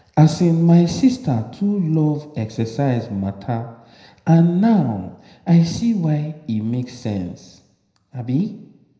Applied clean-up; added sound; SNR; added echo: none; none; none; reverberation time 0.7 s.